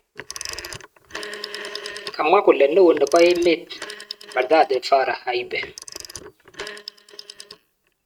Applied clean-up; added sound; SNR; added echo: neural mask model RNNoise.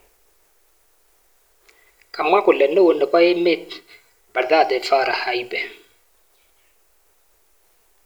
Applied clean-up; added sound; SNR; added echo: none; none; none; none.